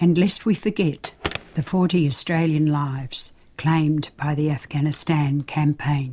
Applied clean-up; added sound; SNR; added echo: none; Telephone; 19 dB; none.